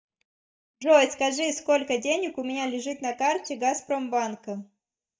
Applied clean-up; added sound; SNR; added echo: neural mask model DeepFilterNet 3.